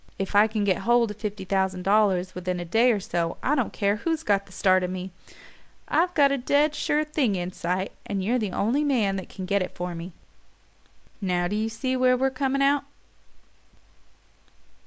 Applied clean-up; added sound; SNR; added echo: none; none; none; none.